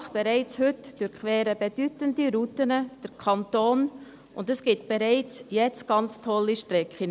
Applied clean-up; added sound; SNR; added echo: none; none; none; none.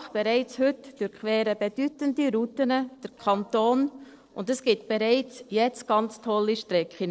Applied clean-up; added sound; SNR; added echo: neural separator model SepFormer DNS4.